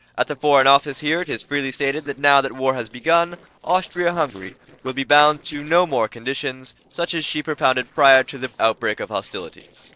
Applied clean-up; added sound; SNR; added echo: neural separator model SepFormer DNS4.